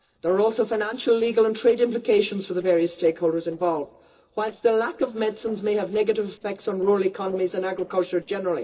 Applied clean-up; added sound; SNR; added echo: neural separator model SepFormer DNS4.